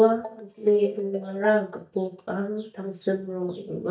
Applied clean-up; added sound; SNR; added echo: neural mask model DeepFilterNet 3.